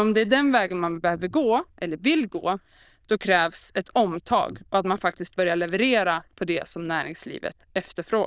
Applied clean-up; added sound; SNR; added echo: neural diffusion model UNIVERSE++.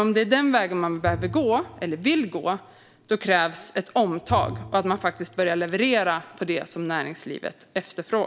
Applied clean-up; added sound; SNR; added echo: none; Bowed string instrument; 15 dB; none.